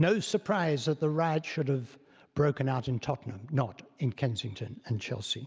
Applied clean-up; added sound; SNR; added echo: none; none; none; none.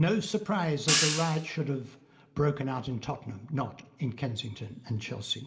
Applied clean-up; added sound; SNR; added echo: none; Hi-hat; 1 dB; reverberation time 1.3 s.